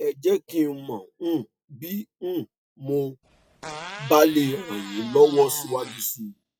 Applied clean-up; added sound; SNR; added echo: classical method log-MMSE.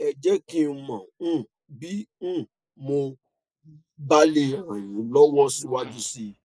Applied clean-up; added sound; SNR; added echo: neural mask model Resemble Enhance denoiser.